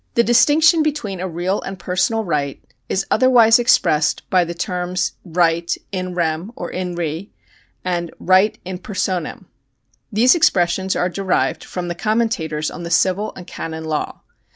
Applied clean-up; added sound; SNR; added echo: none; none; none; none.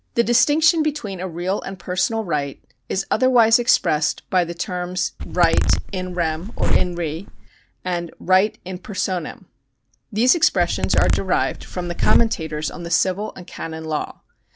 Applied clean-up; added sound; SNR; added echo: none; Zipper (clothing); -4 dB; none.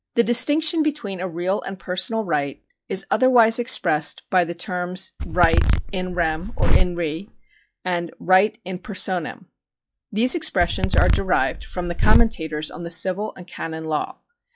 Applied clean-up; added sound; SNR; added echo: classical method log-MMSE.